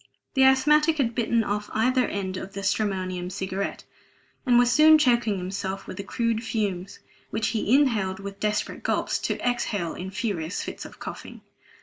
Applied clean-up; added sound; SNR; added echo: none; none; none; none.